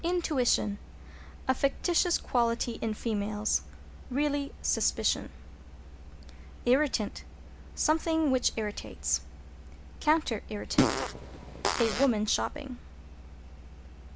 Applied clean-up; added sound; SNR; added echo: none; Fart; -1 dB; none.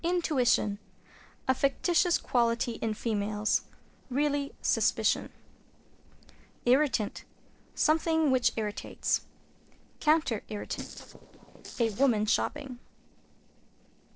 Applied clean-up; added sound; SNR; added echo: neural separator model SepFormer DNS4.